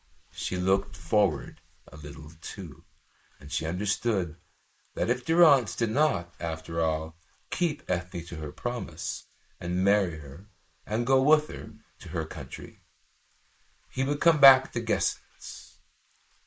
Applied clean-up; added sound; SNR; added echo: neural mask model Resemble Enhance denoiser.